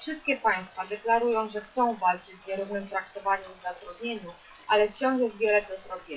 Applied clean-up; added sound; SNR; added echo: classical method WPE with log-MMSE.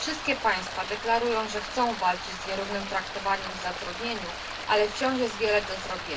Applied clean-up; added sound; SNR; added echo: none; Stream; 7 dB; reverberation time 0.2 s.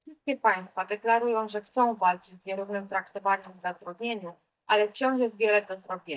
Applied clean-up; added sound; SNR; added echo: neural mask model DeepFilterNet 3.